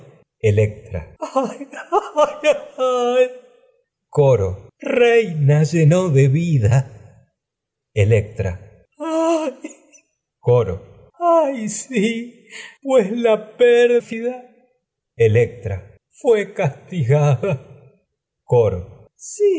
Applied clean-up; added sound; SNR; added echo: none; none; none; none.